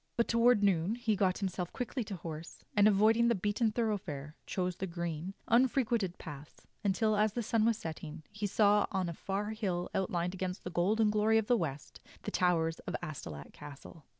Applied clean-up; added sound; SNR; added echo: none; none; none; none.